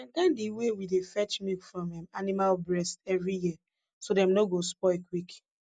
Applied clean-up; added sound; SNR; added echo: none; none; none; none.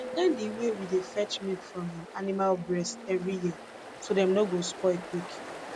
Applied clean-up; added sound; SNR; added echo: none; Ocean; 12 dB; none.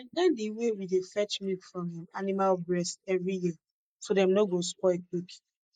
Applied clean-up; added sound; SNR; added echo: neural mask model Resemble Enhance denoiser.